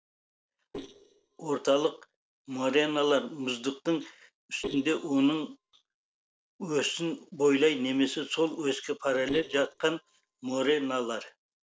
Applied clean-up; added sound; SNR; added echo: neural separator model SepFormer DNS4.